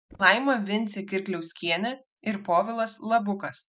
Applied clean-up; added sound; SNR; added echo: neural mask model DeepFilterNet 3.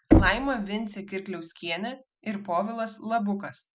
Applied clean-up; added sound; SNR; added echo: none; Knock; -3 dB; none.